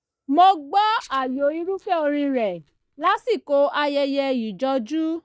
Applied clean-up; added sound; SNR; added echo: neural mask model DeepFilterNet 3.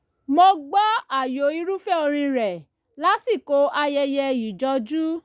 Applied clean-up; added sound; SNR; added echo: none; none; none; none.